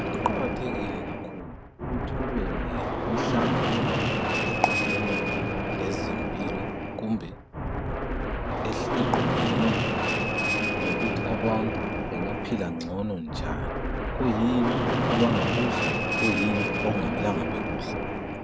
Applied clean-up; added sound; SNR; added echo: none; Fixed-wing aircraft, airplane; -4 dB; none.